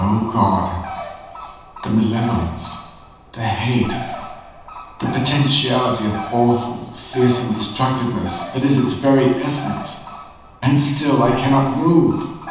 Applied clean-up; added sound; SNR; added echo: none; Bird; 14 dB; reverberation time 1.1 s.